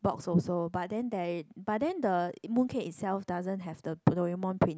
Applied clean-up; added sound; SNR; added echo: none; none; none; none.